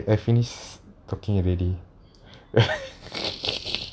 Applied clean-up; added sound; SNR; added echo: none; none; none; none.